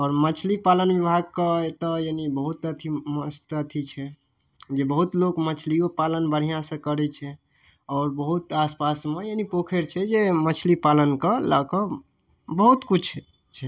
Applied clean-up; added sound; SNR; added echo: none; none; none; none.